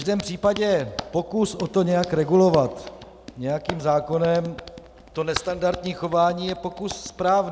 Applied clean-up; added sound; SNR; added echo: none; Hands; 16 dB; none.